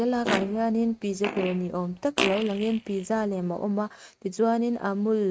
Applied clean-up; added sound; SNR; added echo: neural mask model RNNoise.